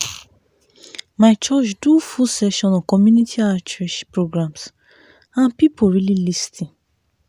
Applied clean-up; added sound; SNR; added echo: none; none; none; none.